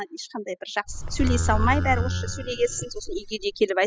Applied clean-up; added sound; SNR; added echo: classical method spectral subtraction.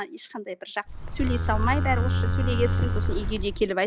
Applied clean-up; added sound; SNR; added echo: none; Livestock, farm animals, working animals; -4 dB; none.